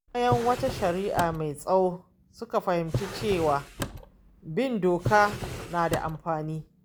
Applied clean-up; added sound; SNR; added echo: none; Drawer open or close; 8 dB; none.